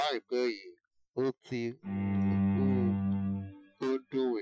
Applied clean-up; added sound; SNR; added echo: classical method Wiener filter.